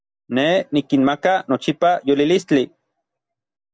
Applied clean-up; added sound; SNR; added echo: none; none; none; none.